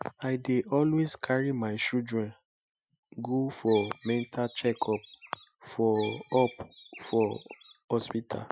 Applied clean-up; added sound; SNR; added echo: classical method Wiener filter.